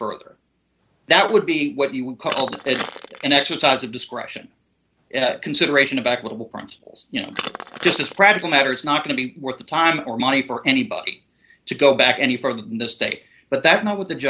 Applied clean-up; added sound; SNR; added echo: none; Crushing; 11 dB; none.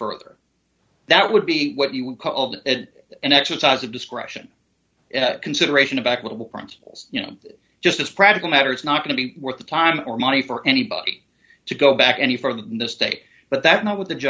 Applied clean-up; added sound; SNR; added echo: none; none; none; none.